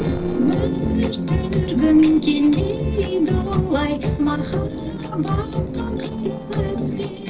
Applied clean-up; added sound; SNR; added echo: neural separator model SepFormer DNS4.